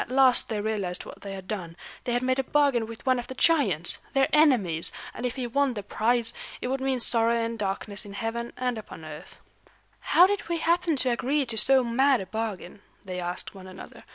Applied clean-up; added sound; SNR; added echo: none; none; none; none.